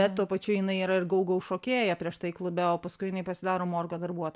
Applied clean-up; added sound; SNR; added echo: none; none; none; none.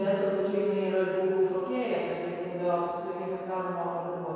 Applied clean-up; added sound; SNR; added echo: none; none; none; reverberation time 2.2 s.